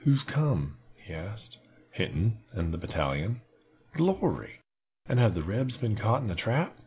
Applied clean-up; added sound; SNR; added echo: none; none; none; none.